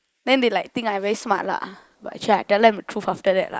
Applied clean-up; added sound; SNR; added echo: neural mask model Resemble Enhance denoiser.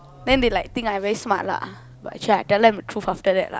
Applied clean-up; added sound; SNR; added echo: none; Accelerating, revving, vroom; 17 dB; none.